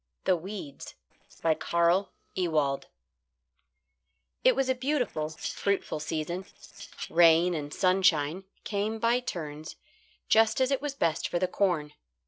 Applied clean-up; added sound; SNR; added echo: neural separator model SepFormer DNS4.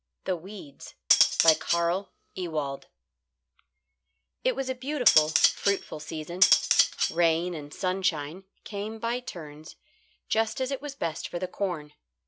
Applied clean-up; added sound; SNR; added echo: none; Cutlery, silverware; -4 dB; none.